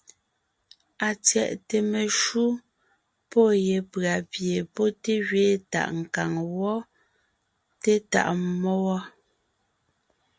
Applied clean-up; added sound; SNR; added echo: none; none; none; none.